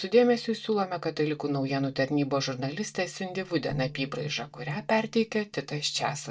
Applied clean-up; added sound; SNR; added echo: neural mask model DeepFilterNet 3.